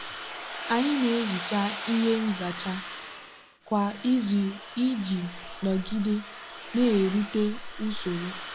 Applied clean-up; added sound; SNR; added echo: none; Domestic sounds, home sounds; 10 dB; none.